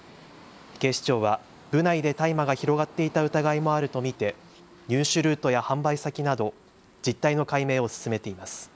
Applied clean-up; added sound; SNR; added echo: none; none; none; none.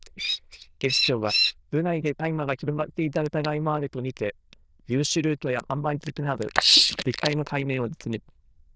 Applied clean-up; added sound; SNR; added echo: neural diffusion model UNIVERSE++.